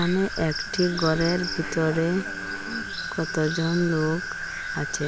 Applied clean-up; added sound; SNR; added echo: none; Wind instrument, woodwind instrument; 19 dB; none.